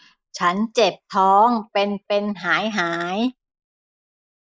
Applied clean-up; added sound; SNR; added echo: neural mask model Resemble Enhance denoiser.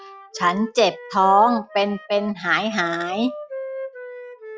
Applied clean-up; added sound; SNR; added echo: classical method log-MMSE.